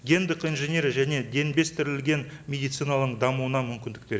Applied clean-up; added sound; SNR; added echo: none; none; none; none.